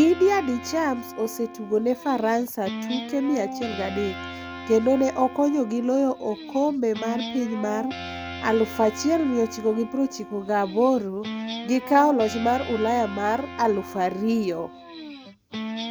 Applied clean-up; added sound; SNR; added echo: none; Guitar; 11 dB; none.